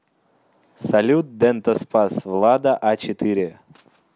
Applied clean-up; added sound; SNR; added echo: none; none; none; none.